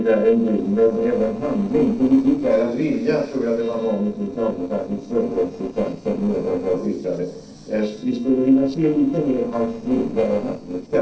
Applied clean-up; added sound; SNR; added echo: neural separator model SepFormer DNS4.